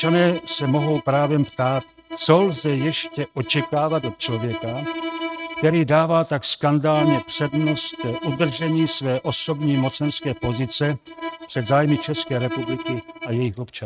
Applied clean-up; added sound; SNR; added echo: neural mask model RNNoise.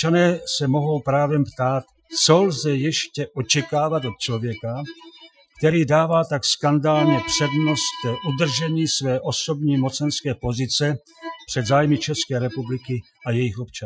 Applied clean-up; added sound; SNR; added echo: classical method Wiener filter.